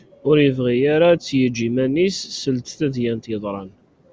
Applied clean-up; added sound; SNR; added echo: none; none; none; none.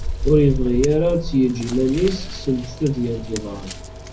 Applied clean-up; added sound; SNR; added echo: none; Scissors; 7 dB; reverberation time 0.4 s.